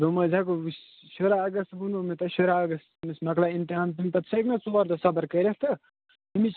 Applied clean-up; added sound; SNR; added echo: none; none; none; none.